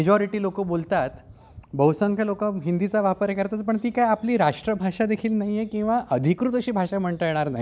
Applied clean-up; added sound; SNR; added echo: none; none; none; none.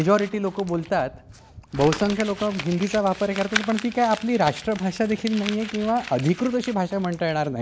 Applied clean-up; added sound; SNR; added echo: none; Crumpling, crinkling; 13 dB; none.